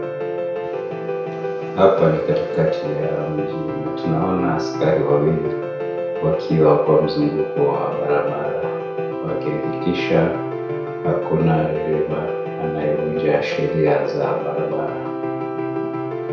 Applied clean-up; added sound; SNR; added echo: none; Piano; 3 dB; reverberation time 0.6 s.